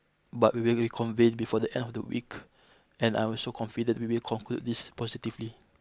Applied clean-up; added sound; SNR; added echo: none; none; none; none.